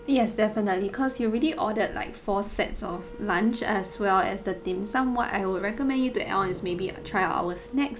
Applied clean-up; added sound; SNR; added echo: none; Wind instrument, woodwind instrument; 19 dB; none.